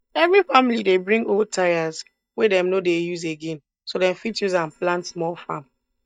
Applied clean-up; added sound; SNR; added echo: neural mask model DeepFilterNet 3.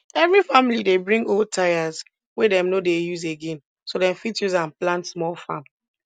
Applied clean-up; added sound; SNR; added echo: none; none; none; none.